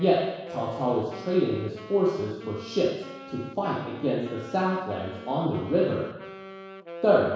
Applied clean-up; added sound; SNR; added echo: none; Wind instrument, woodwind instrument; 15 dB; reverberation time 1.1 s.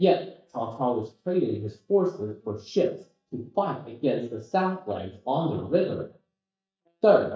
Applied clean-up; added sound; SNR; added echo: neural mask model DeepFilterNet 3.